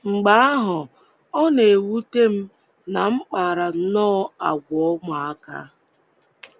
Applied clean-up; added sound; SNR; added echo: none; none; none; none.